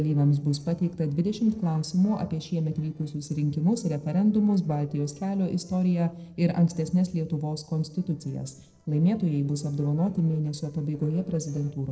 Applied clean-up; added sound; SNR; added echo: neural separator model SepFormer DNS4.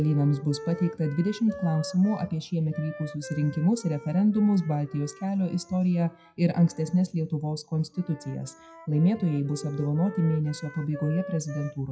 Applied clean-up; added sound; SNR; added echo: classical method WPE with log-MMSE.